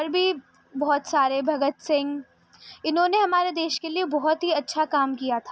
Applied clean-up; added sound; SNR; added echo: none; none; none; none.